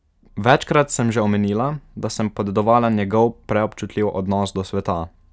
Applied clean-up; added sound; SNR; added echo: none; none; none; none.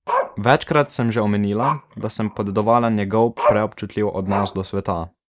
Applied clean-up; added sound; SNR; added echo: neural mask model Resemble Enhance denoiser.